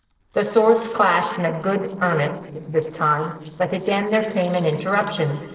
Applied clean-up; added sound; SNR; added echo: neural separator model SepFormer DNS4.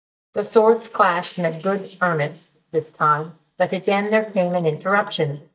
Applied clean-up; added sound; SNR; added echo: neural mask model DeepFilterNet 3.